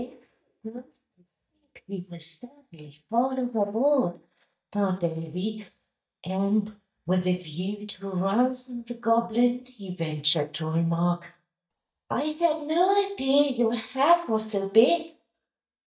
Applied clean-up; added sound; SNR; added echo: neural mask model DeepFilterNet 3.